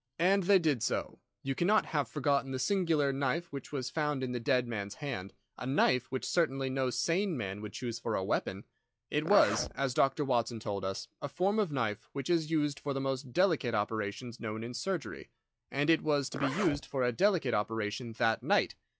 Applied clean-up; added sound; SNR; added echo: classical method log-MMSE.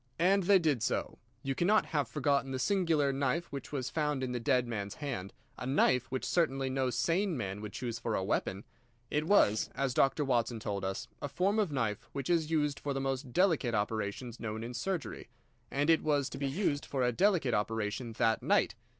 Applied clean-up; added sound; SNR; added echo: neural separator model SepFormer DNS4.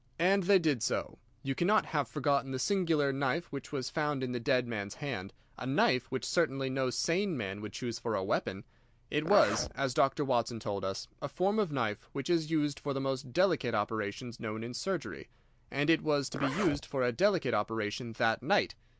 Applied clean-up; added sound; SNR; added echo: none; Zipper (clothing); 9 dB; none.